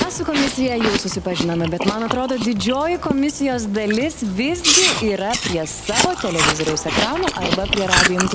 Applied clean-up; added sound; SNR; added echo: none; Chewing, mastication; 1 dB; none.